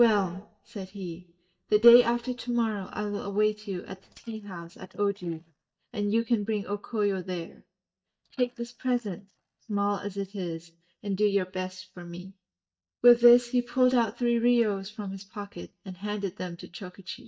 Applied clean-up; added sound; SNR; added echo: neural mask model DeepFilterNet 3.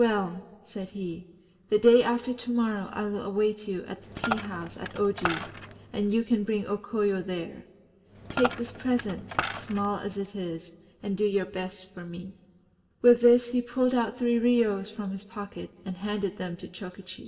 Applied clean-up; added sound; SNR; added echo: none; Coin (dropping); 7 dB; reverberation time 1.3 s.